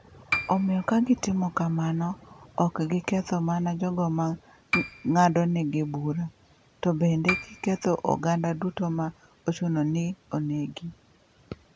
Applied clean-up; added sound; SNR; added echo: none; Piano; 9 dB; none.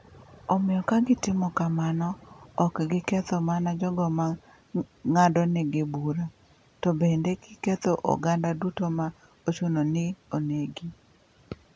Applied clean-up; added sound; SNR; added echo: none; none; none; none.